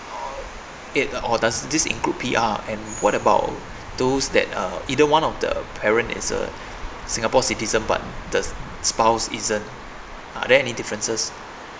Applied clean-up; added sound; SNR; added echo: none; Traffic noise, roadway noise / Bus; 15 dB; none.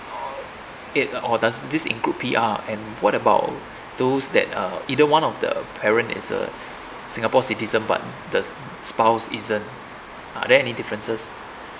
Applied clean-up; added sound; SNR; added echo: none; none; none; none.